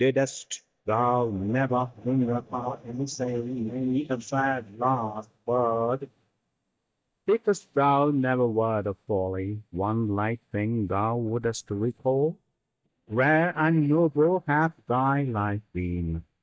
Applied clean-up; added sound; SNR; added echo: neural mask model DeepFilterNet 3.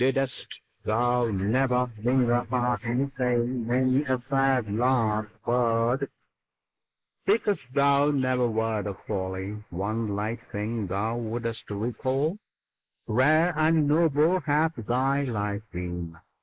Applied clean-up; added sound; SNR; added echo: neural mask model Resemble Enhance denoiser.